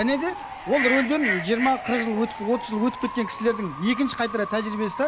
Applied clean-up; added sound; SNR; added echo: none; Bird / Fowl; 7 dB; none.